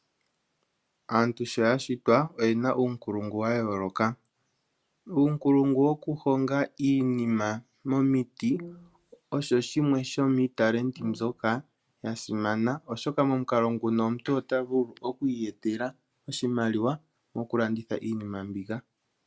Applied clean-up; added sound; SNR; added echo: none; Brass instrument; 17 dB; none.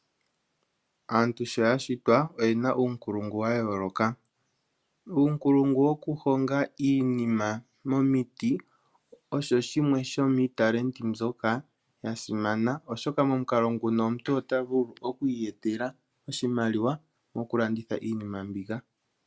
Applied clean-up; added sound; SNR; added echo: none; none; none; none.